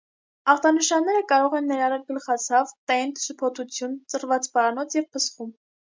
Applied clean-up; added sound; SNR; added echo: none; none; none; none.